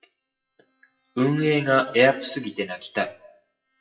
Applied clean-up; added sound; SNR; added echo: classical method WPE with log-MMSE.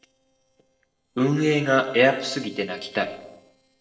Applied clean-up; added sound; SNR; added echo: neural separator model SepFormer DNS4.